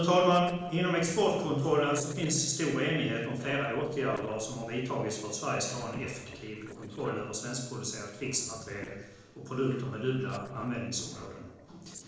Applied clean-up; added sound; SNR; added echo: neural separator model SepFormer DNS4.